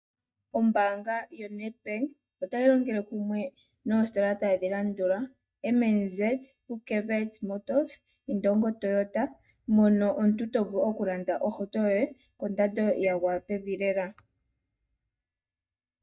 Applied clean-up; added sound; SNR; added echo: neural mask model DeepFilterNet 3.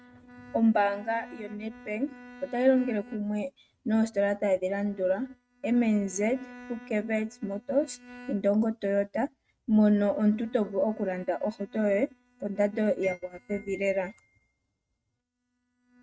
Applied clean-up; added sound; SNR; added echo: neural mask model RNNoise.